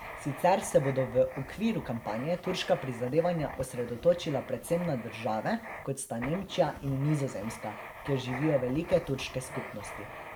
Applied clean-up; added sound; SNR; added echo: none; Writing; 13 dB; none.